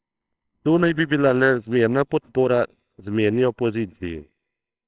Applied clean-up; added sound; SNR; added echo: neural separator model SepFormer WHAMR!.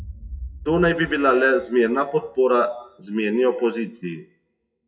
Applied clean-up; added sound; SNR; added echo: classical method WPE with log-MMSE.